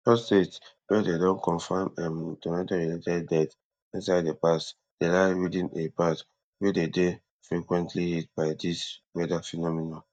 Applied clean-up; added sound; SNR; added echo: neural mask model DeepFilterNet 3.